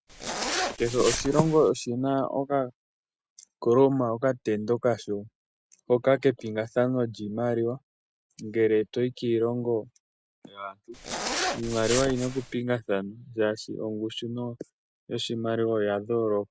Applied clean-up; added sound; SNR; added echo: none; Zipper (clothing); 5 dB; none.